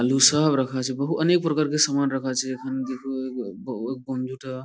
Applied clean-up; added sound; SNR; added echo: none; none; none; none.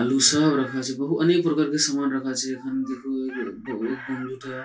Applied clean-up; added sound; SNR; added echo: none; Chicken, rooster; 19 dB; reverberation time 0.2 s.